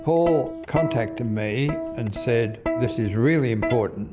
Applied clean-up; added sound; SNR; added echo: none; Plucked string instrument; 8 dB; none.